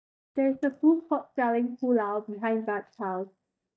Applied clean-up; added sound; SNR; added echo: neural mask model DeepFilterNet 3.